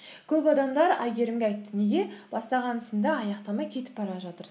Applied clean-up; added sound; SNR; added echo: none; none; none; none.